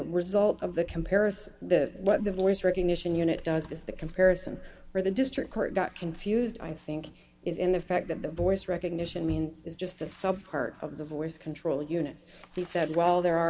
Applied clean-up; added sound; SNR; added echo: none; none; none; none.